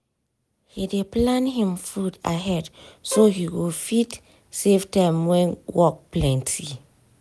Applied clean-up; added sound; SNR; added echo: none; Bowed string instrument; 12 dB; none.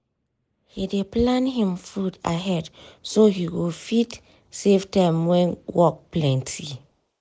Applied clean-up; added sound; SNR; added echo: neural mask model Resemble Enhance denoiser.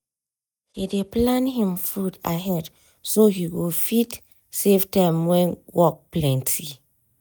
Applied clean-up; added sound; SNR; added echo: neural mask model DeepFilterNet 3.